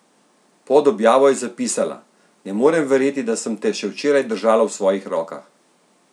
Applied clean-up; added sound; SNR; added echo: none; none; none; none.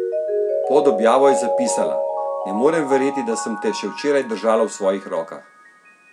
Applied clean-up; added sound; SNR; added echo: none; Mallet percussion; 3 dB; none.